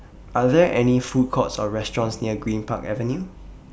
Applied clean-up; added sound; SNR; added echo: none; none; none; none.